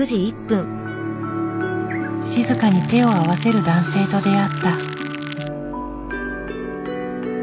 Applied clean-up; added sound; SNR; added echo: none; Engine / Drill + Crackle; 14 dB; none.